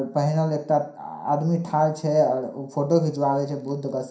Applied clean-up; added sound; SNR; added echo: none; none; none; reverberation time 0.5 s.